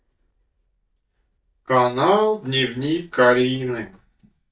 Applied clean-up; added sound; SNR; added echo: neural mask model DeepFilterNet 3.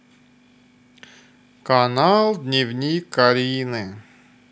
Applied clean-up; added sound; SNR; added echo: none; none; none; none.